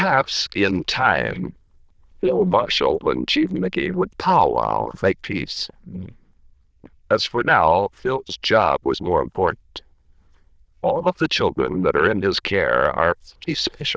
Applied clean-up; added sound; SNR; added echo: neural diffusion model UNIVERSE++.